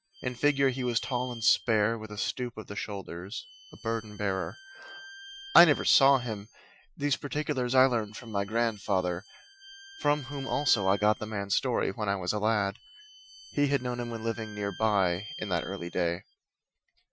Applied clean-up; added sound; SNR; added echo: classical method Wiener filter.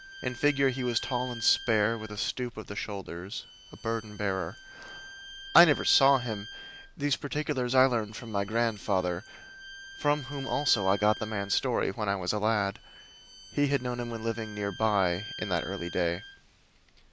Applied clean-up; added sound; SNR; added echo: none; Bowed string instrument; 15 dB; none.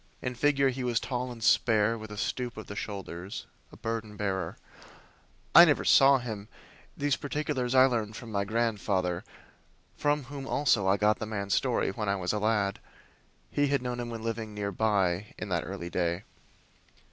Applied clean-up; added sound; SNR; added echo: none; none; none; none.